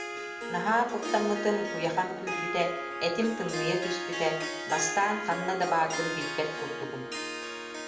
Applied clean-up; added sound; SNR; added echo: none; Harp; 4 dB; reverberation time 0.6 s.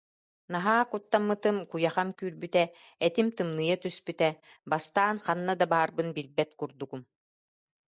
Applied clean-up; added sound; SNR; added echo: none; none; none; none.